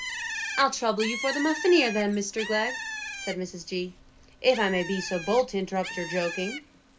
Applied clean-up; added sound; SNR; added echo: none; Bird; 9 dB; none.